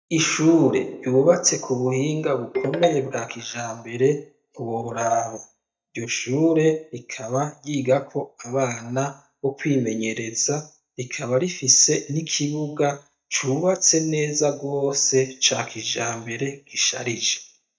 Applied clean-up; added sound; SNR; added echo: neural mask model DeepFilterNet 3.